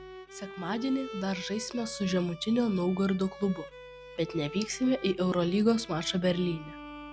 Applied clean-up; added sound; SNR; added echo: none; Bowed string instrument; 15 dB; none.